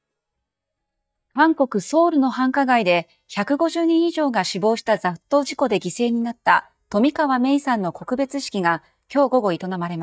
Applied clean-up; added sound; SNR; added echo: neural mask model DeepFilterNet 3.